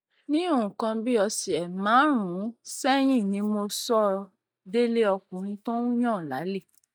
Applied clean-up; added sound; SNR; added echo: neural mask model DeepFilterNet 3.